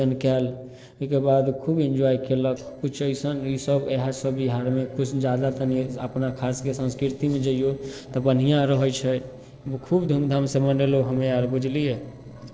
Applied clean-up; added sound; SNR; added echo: neural separator model SepFormer DNS4.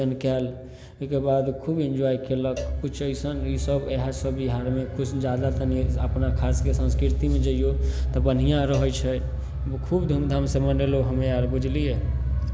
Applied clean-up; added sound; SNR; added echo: none; Cowbell; 20 dB; none.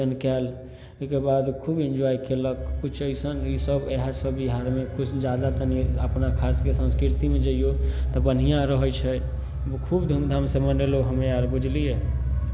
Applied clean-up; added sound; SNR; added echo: none; none; none; none.